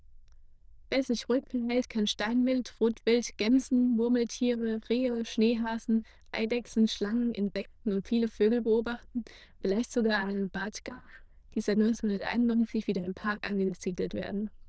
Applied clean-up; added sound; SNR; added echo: neural diffusion model UNIVERSE++.